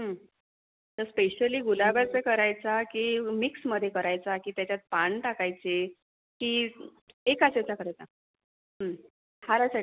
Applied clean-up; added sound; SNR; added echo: none; none; none; none.